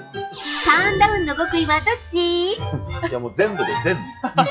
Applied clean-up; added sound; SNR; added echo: classical method log-MMSE.